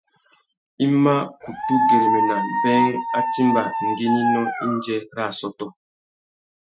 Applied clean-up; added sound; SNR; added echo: classical method Wiener filter.